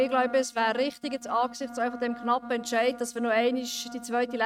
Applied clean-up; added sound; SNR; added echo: neural mask model RNNoise.